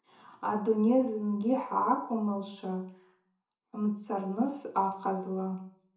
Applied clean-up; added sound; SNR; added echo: none; none; none; reverberation time 0.6 s.